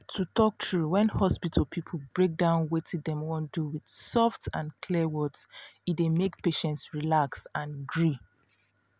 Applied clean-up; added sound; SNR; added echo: none; none; none; none.